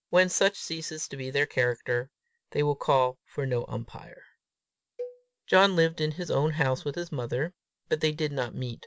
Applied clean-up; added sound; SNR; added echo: none; Cowbell; 17 dB; none.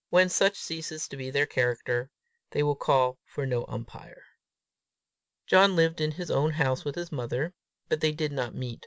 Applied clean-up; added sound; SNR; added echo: none; none; none; none.